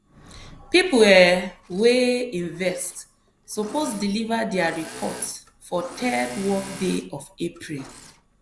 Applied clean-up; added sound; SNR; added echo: none; Engine / Mechanisms; 18 dB; none.